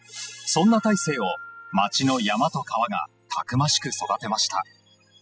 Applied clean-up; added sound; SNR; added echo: classical method spectral subtraction.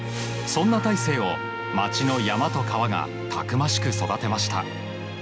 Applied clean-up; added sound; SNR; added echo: none; Trumpet; 10 dB; none.